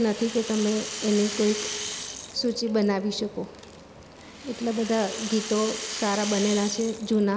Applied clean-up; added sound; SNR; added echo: none; Rattle; 10 dB; none.